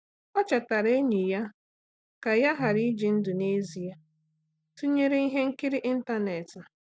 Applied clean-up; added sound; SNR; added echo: neural mask model DeepFilterNet 3.